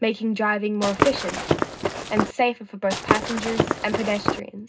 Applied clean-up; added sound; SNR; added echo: none; Walk, footsteps / Run; -1 dB; reverberation time 0.2 s.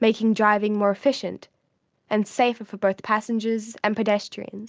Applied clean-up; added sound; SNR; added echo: none; none; none; none.